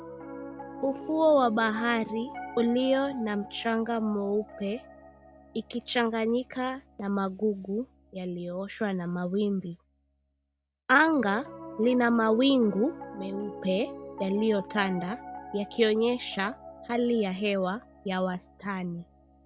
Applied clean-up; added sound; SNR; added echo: none; Piano; 15 dB; none.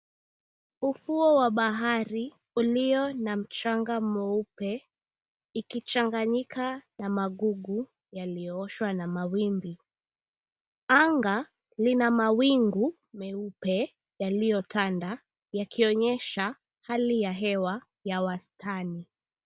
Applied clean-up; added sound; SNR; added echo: none; none; none; none.